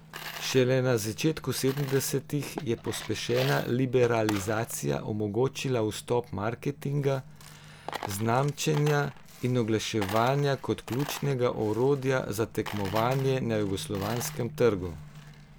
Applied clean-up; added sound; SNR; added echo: none; Coin (dropping); 15 dB; none.